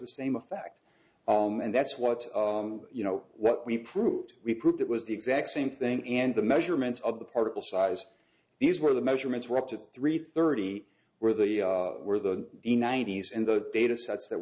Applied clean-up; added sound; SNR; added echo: none; none; none; none.